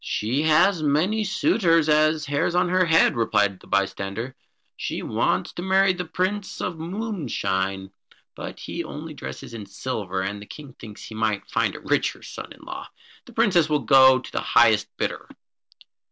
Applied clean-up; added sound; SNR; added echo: none; none; none; none.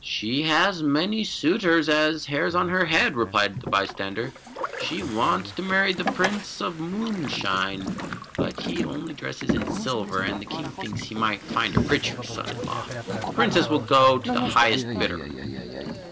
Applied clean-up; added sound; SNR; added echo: none; Boat, Water vehicle; 7 dB; none.